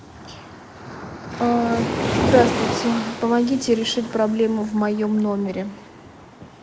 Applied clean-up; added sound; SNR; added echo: none; Waves, surf; 5 dB; none.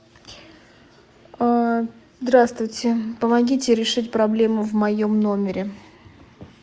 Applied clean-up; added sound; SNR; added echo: none; none; none; none.